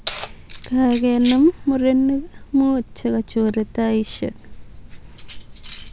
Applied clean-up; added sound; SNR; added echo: none; Keys jangling; 16 dB; none.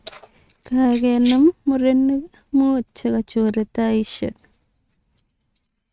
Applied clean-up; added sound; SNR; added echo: neural mask model RNNoise.